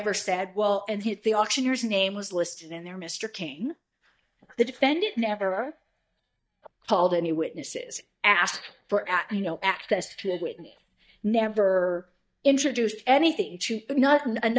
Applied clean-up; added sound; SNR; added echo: neural mask model DeepFilterNet 3.